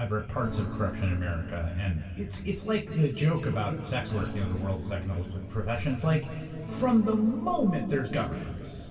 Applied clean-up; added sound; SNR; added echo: none; Acoustic guitar / Strum; 12 dB; reverberation time 2.6 s.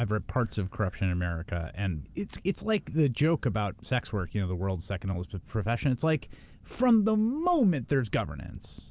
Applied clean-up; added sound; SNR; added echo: none; none; none; none.